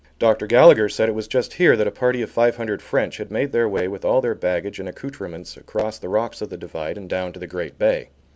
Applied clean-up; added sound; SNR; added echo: none; none; none; none.